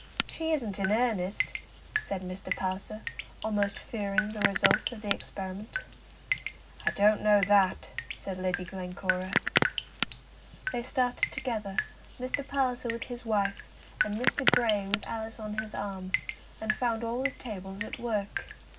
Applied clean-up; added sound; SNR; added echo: none; Drip; 2 dB; reverberation time 0.4 s.